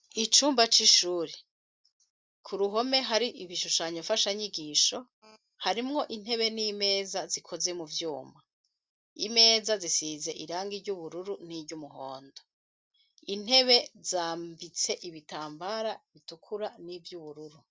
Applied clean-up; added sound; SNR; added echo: none; none; none; none.